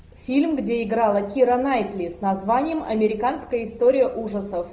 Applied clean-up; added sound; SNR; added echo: none; none; none; none.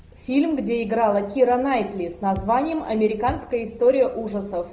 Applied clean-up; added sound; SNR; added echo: none; Bass drum; 14 dB; none.